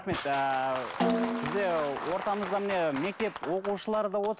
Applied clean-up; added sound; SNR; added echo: none; Snare drum; 5 dB; none.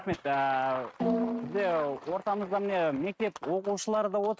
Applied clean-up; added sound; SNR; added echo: neural mask model RNNoise.